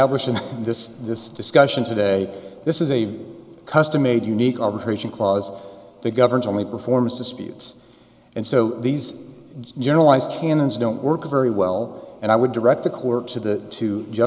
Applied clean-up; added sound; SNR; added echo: none; none; none; none.